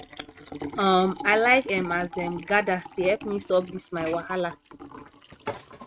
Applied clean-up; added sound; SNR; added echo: neural mask model RNNoise.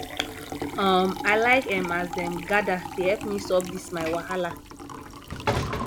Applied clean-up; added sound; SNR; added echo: none; Sliding door / Train + Liquid; 7 dB; none.